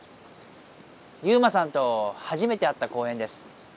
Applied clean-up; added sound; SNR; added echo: none; none; none; none.